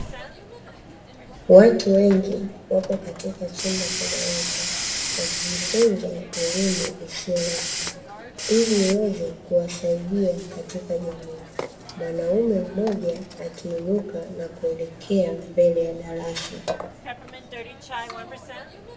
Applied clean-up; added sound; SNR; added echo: none; Hiss; 9 dB; reverberation time 0.7 s.